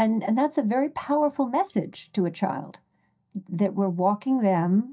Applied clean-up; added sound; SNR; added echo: neural mask model DeepFilterNet 3.